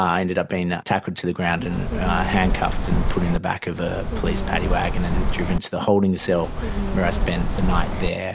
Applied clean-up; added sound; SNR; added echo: none; Bird; -1 dB; none.